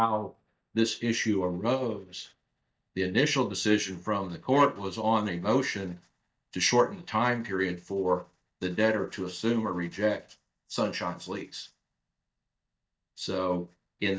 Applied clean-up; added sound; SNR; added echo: neural mask model DeepFilterNet 3.